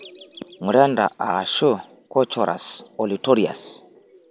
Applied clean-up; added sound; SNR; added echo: none; none; none; none.